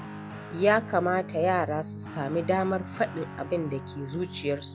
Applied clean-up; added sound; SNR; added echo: none; Guitar; 11 dB; none.